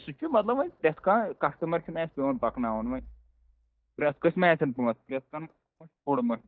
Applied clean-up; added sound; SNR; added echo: neural mask model DeepFilterNet 3.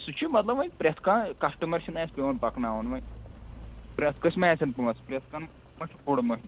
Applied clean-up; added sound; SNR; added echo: none; Rain; 19 dB; none.